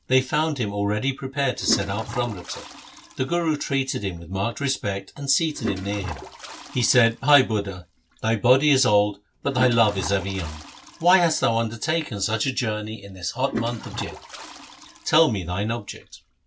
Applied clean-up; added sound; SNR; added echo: none; Toilet flush; 14 dB; none.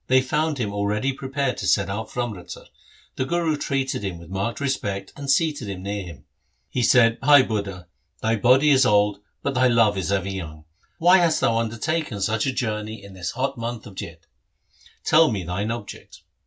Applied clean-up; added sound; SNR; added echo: none; none; none; none.